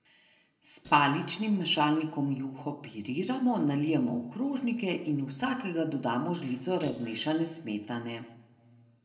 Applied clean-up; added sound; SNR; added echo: neural separator model SepFormer DNS4.